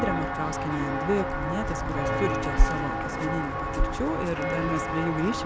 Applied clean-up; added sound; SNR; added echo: none; Walk, footsteps; -4 dB; none.